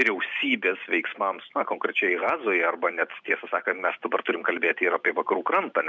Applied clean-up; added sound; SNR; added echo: none; none; none; none.